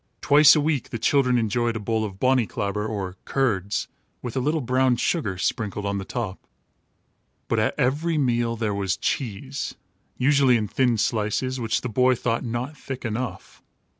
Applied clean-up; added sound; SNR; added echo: none; none; none; none.